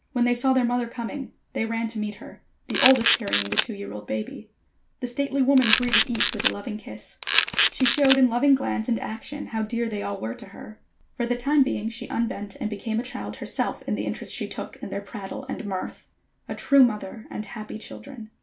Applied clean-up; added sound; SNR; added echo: none; Camera; -1 dB; none.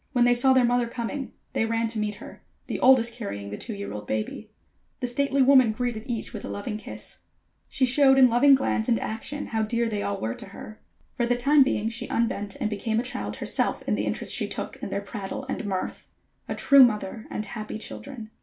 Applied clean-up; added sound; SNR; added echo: none; none; none; none.